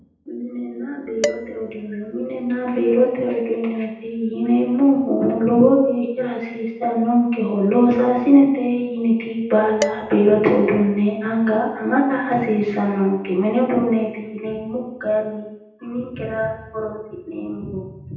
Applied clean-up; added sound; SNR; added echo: none; Dishes, pots, and pans; 13 dB; reverberation time 0.8 s.